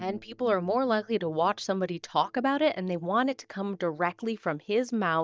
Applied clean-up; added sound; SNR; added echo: neural mask model DeepFilterNet 3.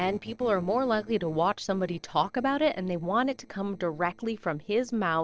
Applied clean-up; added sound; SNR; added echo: neural separator model SepFormer DNS4.